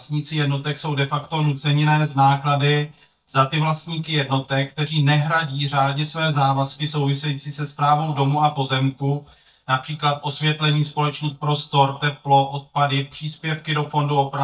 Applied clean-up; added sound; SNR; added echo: neural mask model DeepFilterNet 3.